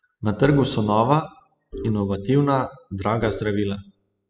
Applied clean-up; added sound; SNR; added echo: classical method spectral subtraction.